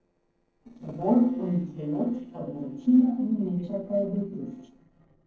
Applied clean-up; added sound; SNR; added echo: neural separator model SepFormer DNS4.